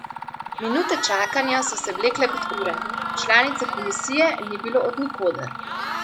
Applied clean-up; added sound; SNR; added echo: none; Mechanisms + Crowd / Cheering; 5 dB; none.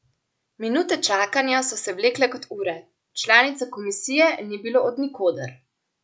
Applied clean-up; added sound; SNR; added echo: none; none; none; none.